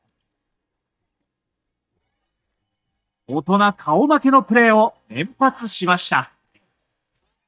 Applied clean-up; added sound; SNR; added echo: neural mask model DeepFilterNet 3.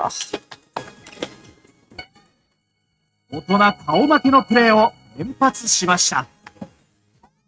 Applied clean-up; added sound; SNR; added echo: neural mask model RNNoise.